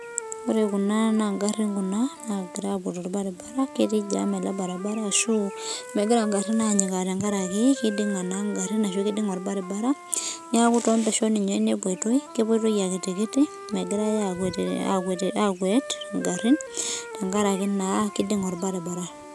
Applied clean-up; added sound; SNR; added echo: none; Wind instrument, woodwind instrument; 15 dB; none.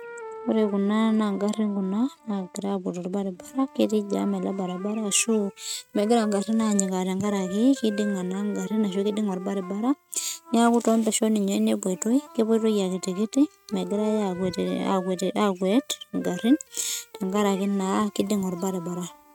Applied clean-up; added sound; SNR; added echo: neural mask model RNNoise.